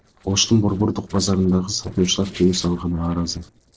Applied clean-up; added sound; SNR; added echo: neural separator model SepFormer DNS4.